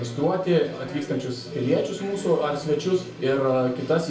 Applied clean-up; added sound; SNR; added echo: none; none; none; reverberation time 0.3 s.